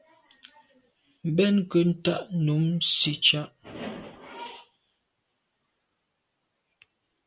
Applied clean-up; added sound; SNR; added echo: none; none; none; none.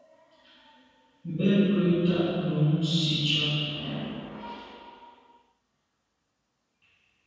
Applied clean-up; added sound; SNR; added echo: none; none; none; reverberation time 2.1 s.